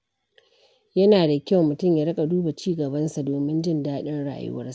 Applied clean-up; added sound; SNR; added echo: none; none; none; none.